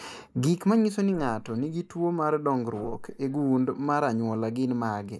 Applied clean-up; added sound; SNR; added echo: neural mask model Resemble Enhance denoiser.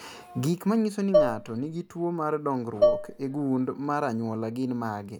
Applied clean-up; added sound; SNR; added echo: none; Dishes, pots, and pans; -3 dB; none.